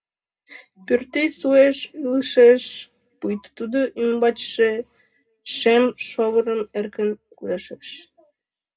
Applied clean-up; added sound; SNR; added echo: none; none; none; reverberation time 0.2 s.